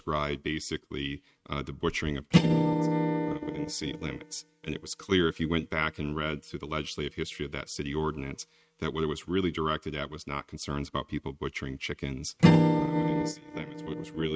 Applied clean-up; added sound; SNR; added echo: neural mask model RNNoise.